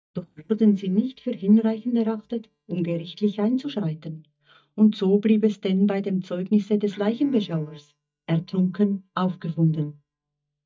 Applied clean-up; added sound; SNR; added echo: neural mask model DeepFilterNet 3.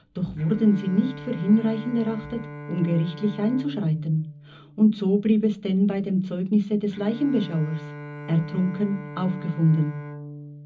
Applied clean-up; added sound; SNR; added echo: none; Bowed string instrument; 15 dB; reverberation time 0.4 s.